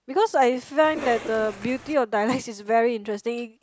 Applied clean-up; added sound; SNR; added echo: none; Cough; 12 dB; none.